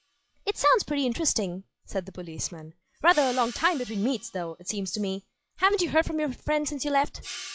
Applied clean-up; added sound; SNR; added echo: classical method log-MMSE.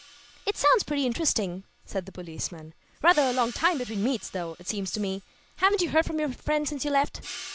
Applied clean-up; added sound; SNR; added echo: none; Hi-hat; 19 dB; none.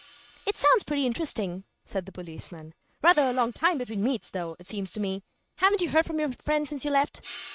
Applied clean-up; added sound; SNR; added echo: neural mask model RNNoise.